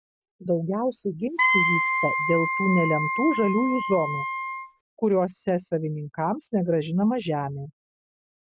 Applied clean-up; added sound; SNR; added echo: none; Wind instrument, woodwind instrument; 0 dB; none.